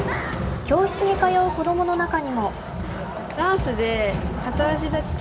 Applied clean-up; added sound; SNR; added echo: none; Wood; 14 dB; reverberation time 0.3 s.